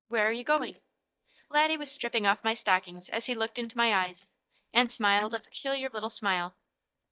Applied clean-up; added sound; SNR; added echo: neural mask model DeepFilterNet 3.